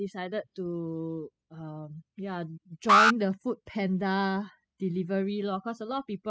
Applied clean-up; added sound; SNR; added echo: classical method spectral subtraction.